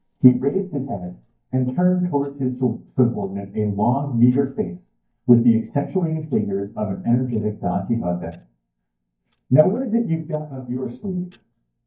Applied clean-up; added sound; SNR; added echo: neural mask model DeepFilterNet 3.